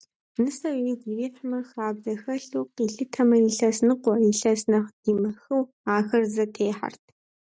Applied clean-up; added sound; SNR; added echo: neural mask model DeepFilterNet 3.